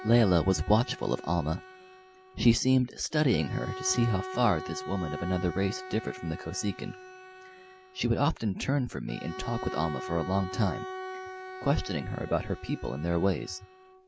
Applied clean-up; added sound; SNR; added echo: none; Bowed string instrument; 12 dB; none.